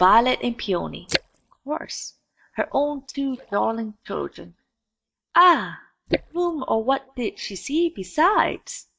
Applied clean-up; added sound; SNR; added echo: neural mask model DeepFilterNet 3.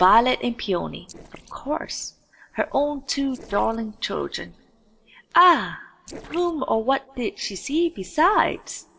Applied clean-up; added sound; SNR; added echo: neural separator model SepFormer DNS4.